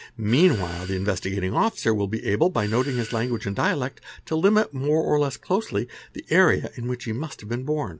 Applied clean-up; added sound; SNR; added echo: none; Doorbell; 20 dB; none.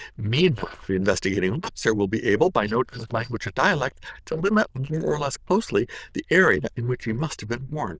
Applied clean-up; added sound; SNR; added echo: neural diffusion model UNIVERSE++.